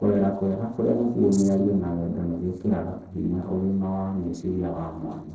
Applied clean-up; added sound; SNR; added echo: neural separator model SepFormer DNS4.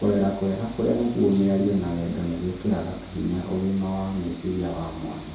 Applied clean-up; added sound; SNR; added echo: none; Train; 15 dB; reverberation time 2.6 s.